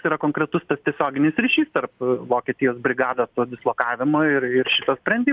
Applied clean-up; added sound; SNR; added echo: none; none; none; none.